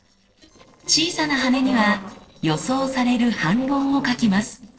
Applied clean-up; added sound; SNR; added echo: neural separator model SepFormer DNS4.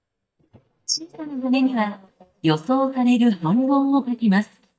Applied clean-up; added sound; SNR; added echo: neural mask model DeepFilterNet 3.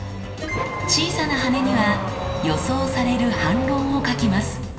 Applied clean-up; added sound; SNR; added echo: none; Accelerating, revving, vroom / Car; 4 dB; reverberation time 0.8 s.